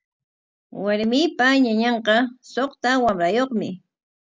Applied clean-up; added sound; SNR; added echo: none; none; none; none.